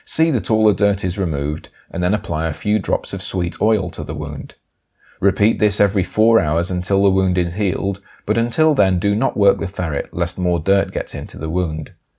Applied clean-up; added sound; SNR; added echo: none; none; none; none.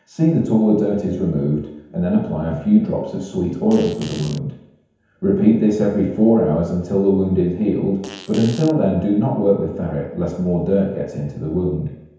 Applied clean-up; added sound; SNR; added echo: none; Fart; 18 dB; reverberation time 1.0 s.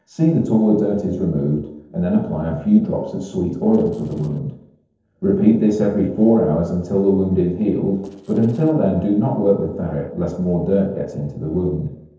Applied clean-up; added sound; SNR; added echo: neural separator model SepFormer DNS4.